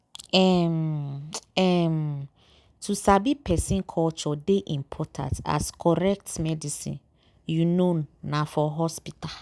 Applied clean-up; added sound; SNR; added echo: none; none; none; none.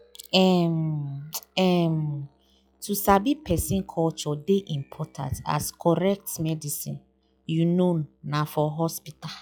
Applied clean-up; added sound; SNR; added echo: classical method log-MMSE.